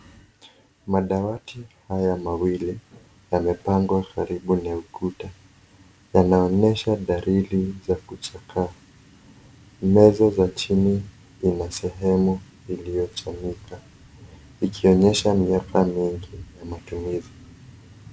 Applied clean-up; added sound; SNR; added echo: none; none; none; none.